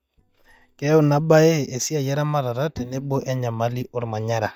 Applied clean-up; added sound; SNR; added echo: neural mask model DeepFilterNet 3.